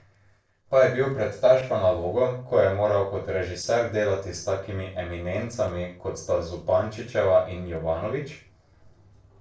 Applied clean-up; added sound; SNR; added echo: neural separator model SepFormer DNS4.